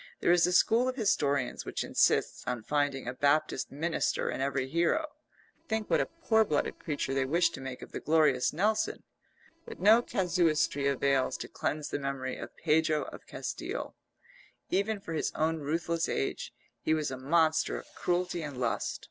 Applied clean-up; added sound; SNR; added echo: neural separator model SepFormer DNS4.